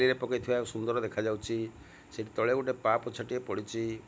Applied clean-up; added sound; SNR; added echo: none; none; none; none.